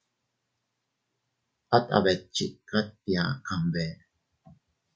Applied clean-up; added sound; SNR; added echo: none; none; none; none.